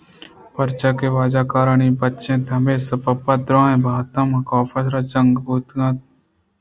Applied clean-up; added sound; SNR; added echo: none; none; none; none.